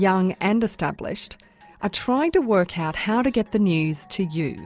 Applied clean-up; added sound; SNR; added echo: none; none; none; none.